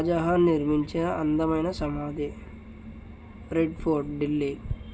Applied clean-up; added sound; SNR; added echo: none; none; none; none.